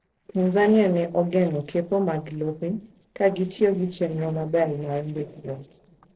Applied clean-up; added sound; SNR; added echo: neural separator model SepFormer DNS4.